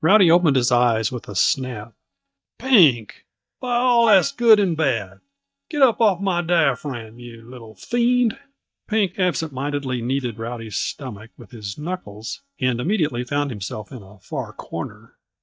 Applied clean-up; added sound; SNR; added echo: neural mask model DeepFilterNet 3.